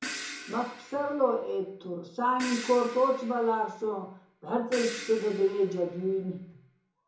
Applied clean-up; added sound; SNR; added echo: none; Crash cymbal; 14 dB; reverberation time 0.6 s.